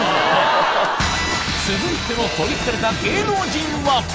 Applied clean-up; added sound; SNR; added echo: none; Crash cymbal; 14 dB; none.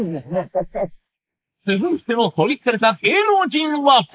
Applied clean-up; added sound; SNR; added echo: neural mask model Resemble Enhance denoiser.